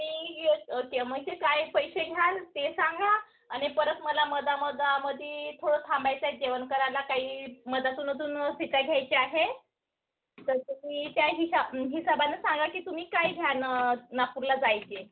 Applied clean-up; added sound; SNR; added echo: none; none; none; none.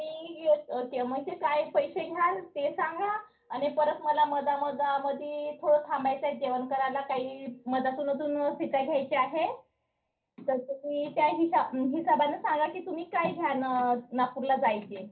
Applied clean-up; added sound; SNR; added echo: none; none; none; reverberation time 0.3 s.